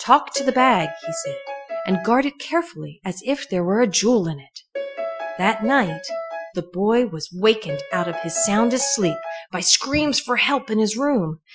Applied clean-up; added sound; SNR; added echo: classical method Wiener filter.